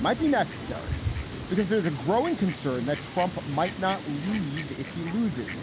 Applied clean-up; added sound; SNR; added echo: none; Fowl; 8 dB; none.